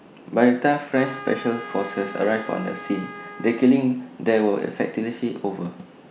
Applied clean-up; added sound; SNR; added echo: none; Trumpet; 15 dB; none.